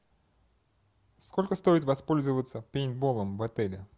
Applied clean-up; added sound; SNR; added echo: none; none; none; none.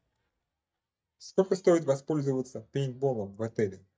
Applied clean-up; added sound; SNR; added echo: neural mask model DeepFilterNet 3.